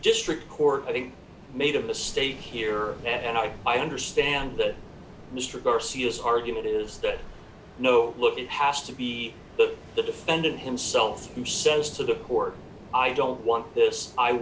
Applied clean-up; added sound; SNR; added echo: none; Ocean; 17 dB; none.